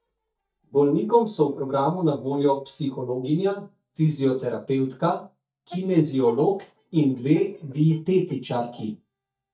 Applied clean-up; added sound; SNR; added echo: neural mask model DeepFilterNet 3.